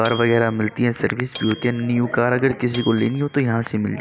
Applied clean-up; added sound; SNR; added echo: none; Bell; 5 dB; none.